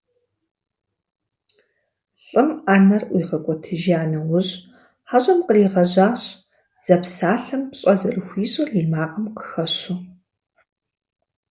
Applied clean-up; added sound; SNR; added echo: none; none; none; none.